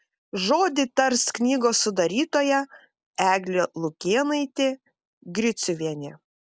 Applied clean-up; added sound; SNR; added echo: none; none; none; none.